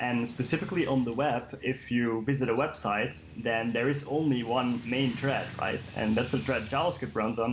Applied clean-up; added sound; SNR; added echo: none; Motorcycle / Traffic noise, roadway noise; 16 dB; none.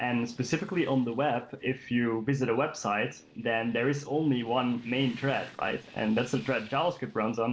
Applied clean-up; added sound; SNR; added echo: neural separator model SepFormer DNS4.